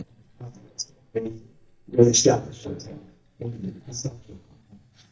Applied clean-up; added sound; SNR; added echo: neural mask model DeepFilterNet 3.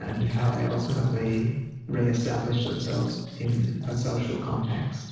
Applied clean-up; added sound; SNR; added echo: neural separator model SepFormer DNS4.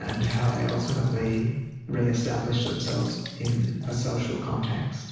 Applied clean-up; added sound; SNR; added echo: none; Sink (filling or washing) / Water / Splash, splatter; 19 dB; reverberation time 1.1 s.